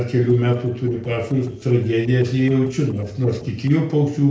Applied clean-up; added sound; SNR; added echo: neural separator model SepFormer DNS4.